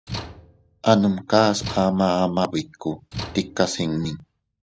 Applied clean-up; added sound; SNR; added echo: none; Slam / Tools; 15 dB; none.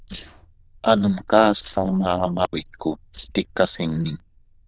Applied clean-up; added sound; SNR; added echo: neural diffusion model UNIVERSE++.